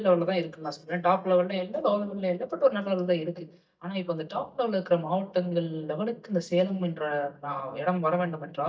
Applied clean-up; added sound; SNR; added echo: neural mask model DeepFilterNet 3.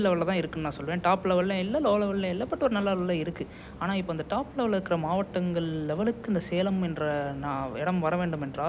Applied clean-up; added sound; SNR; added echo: none; none; none; none.